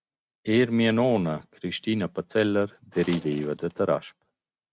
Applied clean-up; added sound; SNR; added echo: neural mask model RNNoise.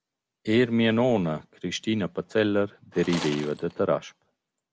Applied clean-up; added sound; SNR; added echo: none; Tools; 12 dB; none.